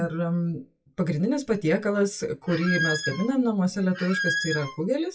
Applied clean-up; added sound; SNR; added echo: classical method WPE with log-MMSE.